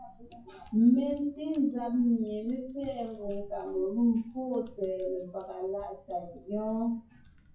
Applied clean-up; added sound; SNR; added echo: classical method WPE with log-MMSE.